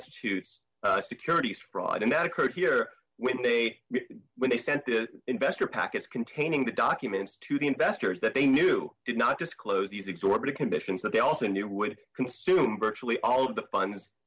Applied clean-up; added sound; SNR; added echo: none; none; none; none.